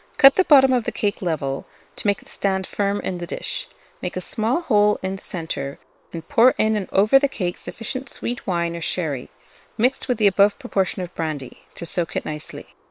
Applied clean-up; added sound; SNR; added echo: neural separator model SepFormer WHAM!.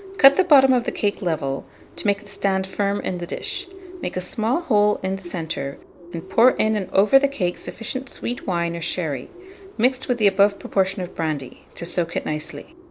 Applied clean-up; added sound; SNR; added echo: none; Bird; 19 dB; none.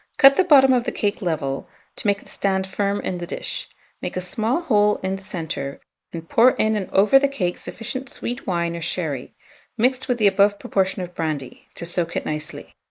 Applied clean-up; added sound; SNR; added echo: neural mask model Resemble Enhance denoiser.